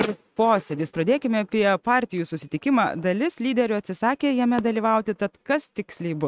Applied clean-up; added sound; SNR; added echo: neural mask model RNNoise.